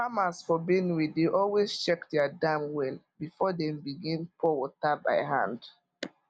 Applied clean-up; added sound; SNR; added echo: none; none; none; none.